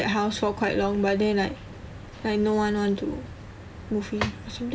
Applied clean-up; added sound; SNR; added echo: none; none; none; none.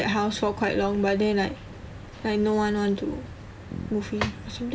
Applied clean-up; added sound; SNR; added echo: none; Bass guitar; 19 dB; none.